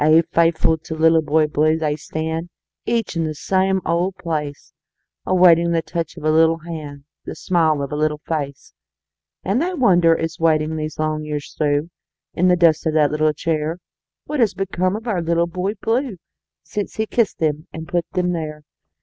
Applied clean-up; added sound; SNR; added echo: none; none; none; none.